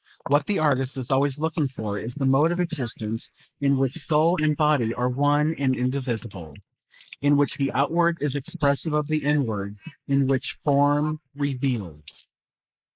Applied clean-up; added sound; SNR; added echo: neural mask model Resemble Enhance denoiser.